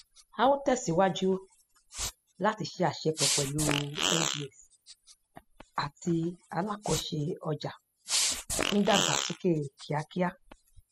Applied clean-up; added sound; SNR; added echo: classical method spectral subtraction.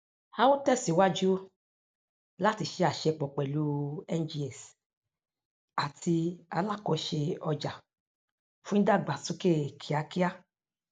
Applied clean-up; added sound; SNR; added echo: none; none; none; none.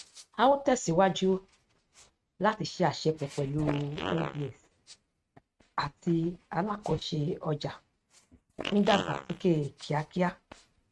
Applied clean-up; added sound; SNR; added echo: neural mask model RNNoise.